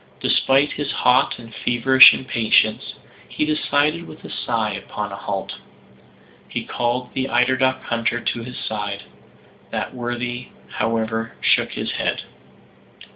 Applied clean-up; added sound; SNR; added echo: none; none; none; none.